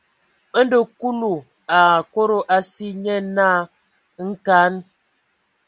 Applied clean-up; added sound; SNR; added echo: none; none; none; none.